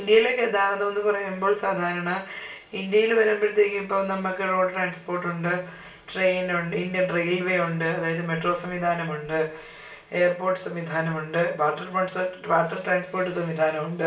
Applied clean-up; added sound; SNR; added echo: none; none; none; reverberation time 0.3 s.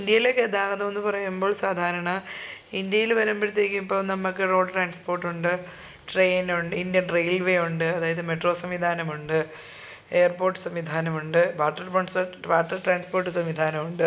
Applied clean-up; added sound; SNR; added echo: none; none; none; none.